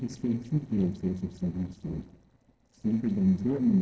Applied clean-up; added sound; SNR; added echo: neural separator model SepFormer DNS4.